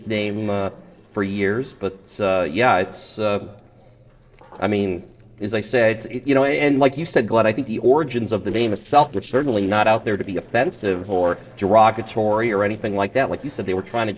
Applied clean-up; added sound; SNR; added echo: neural separator model SepFormer DNS4.